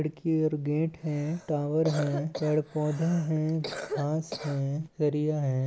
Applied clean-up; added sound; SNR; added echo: none; Cough; 12 dB; none.